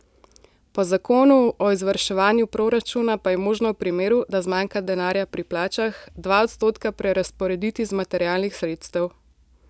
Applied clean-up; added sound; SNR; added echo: none; none; none; none.